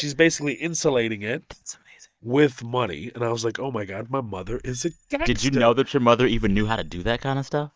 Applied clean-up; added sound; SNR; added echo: neural mask model DeepFilterNet 3.